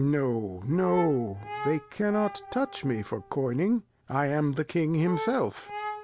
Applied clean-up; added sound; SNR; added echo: none; Brass instrument; 12 dB; none.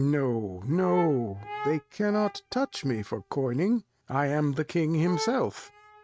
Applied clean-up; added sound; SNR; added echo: neural mask model RNNoise.